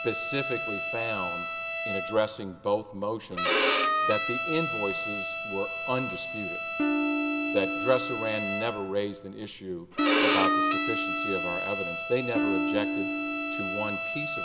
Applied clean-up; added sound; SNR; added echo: none; Bowed string instrument + Electric guitar / Strum; -4 dB; none.